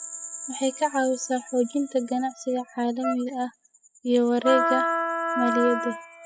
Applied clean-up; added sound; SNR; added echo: classical method spectral subtraction.